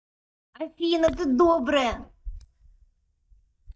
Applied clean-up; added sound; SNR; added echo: neural mask model DeepFilterNet 3.